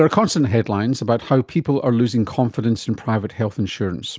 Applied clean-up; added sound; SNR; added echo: none; none; none; none.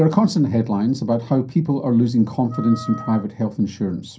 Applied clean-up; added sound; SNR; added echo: none; Wind instrument, woodwind instrument; 18 dB; reverberation time 0.3 s.